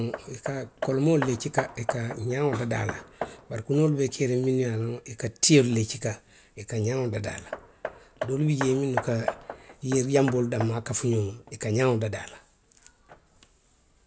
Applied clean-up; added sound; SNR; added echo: none; Hammer; 12 dB; none.